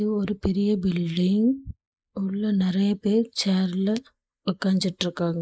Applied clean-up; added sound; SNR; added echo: neural mask model Resemble Enhance denoiser.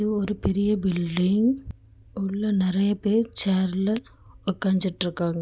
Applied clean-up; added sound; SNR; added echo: none; none; none; none.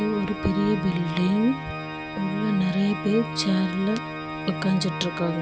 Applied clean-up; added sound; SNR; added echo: none; Organ; 6 dB; none.